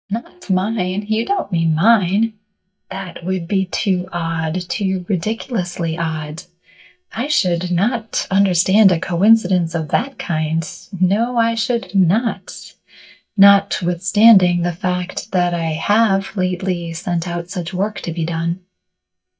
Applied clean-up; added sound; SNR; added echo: neural mask model DeepFilterNet 3.